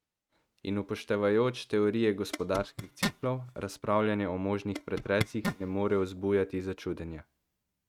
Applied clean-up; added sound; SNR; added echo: neural mask model RNNoise.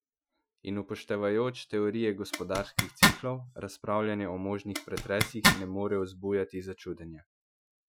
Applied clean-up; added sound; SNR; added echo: classical method Wiener filter.